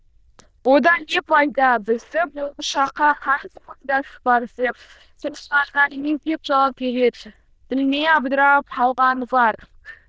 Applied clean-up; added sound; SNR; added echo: neural diffusion model UNIVERSE++.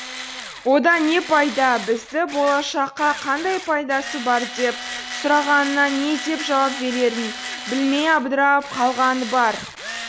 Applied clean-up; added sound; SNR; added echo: none; Tools; 11 dB; none.